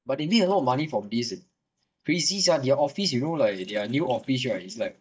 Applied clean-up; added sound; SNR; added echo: neural mask model DeepFilterNet 3.